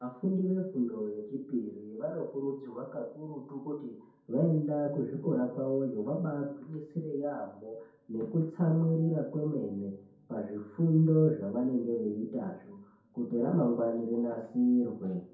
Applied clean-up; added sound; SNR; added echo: none; none; none; reverberation time 0.6 s.